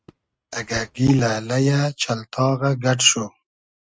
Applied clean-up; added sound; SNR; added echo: neural mask model RNNoise.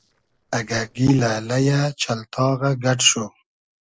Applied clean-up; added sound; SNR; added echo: neural separator model SepFormer DNS4.